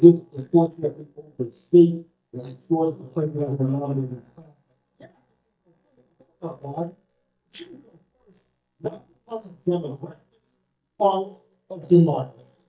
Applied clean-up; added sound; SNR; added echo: neural mask model DeepFilterNet 3.